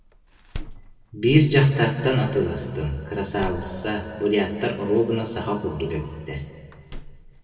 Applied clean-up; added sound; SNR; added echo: none; Door; 17 dB; reverberation time 2.1 s.